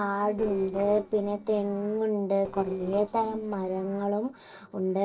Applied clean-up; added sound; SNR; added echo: neural separator model SepFormer DNS4.